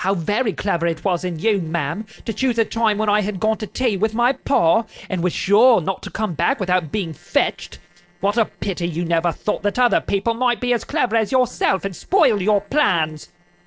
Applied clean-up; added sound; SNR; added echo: neural separator model SepFormer DNS4.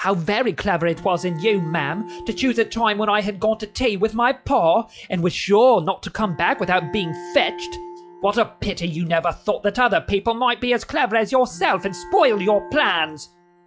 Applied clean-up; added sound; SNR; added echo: classical method log-MMSE.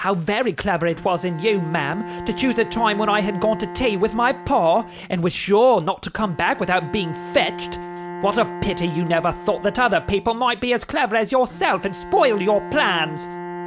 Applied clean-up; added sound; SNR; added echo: none; Bowed string instrument; 13 dB; none.